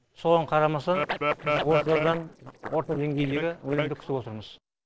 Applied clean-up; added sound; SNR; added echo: neural separator model SepFormer DNS4.